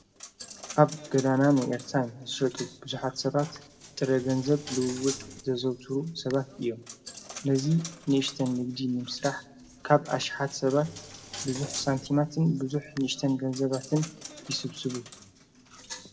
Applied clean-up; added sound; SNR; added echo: none; Coin (dropping); 16 dB; reverberation time 1.9 s.